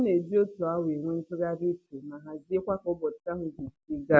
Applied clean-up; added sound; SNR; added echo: none; none; none; none.